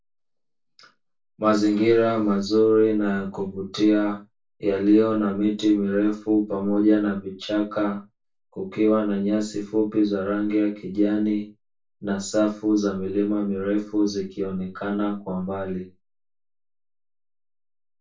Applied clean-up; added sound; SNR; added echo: none; none; none; reverberation time 0.2 s.